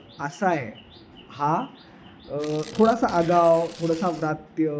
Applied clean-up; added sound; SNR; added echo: none; Tearing; 20 dB; none.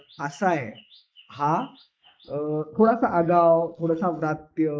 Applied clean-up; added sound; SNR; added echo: neural mask model Resemble Enhance denoiser.